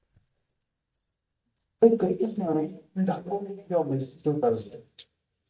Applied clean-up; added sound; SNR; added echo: neural mask model DeepFilterNet 3.